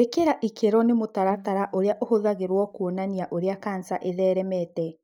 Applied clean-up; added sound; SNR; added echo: neural mask model DeepFilterNet 3.